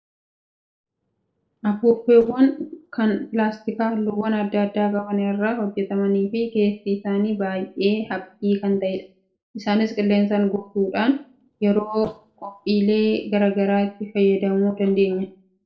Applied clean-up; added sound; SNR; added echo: neural separator model SepFormer DNS4.